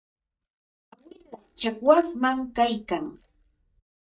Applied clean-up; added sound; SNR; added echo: neural mask model DeepFilterNet 3.